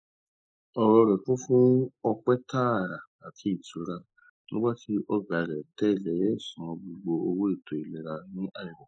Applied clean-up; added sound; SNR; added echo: neural mask model Resemble Enhance denoiser.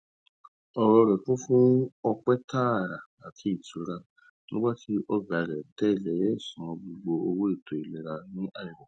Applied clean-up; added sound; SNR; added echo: none; none; none; none.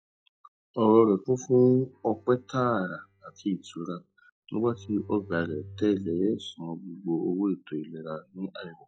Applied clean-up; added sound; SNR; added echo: classical method log-MMSE.